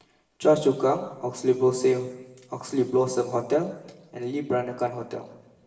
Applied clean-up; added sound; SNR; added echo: none; none; none; reverberation time 1.1 s.